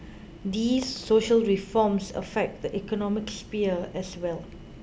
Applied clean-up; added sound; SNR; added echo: none; none; none; none.